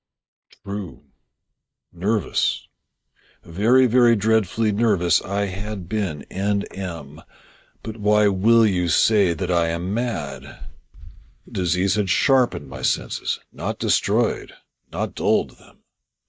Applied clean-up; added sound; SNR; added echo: neural mask model DeepFilterNet 3.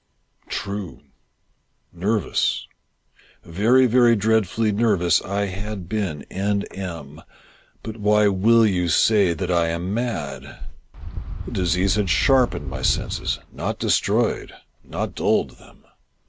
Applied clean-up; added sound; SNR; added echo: none; Wind; 5 dB; none.